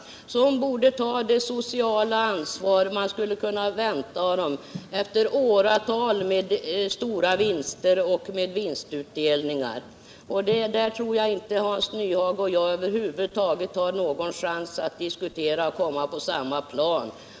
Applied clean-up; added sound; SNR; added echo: none; none; none; none.